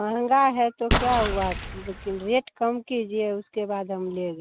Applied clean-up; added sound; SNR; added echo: none; Explosion; 2 dB; none.